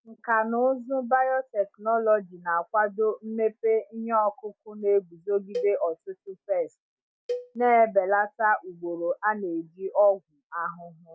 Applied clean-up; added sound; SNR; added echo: none; Cowbell; 14 dB; none.